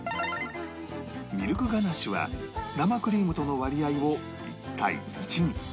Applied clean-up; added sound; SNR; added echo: none; none; none; none.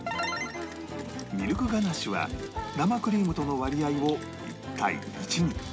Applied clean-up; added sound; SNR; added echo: none; Rain; 18 dB; none.